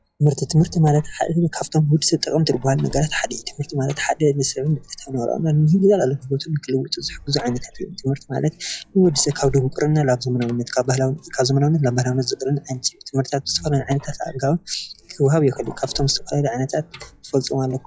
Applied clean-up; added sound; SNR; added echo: classical method log-MMSE.